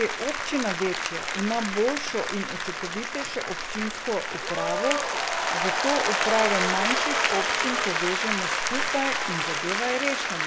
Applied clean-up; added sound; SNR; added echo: none; Applause; -2 dB; none.